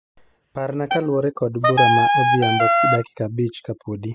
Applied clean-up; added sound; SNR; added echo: classical method spectral subtraction.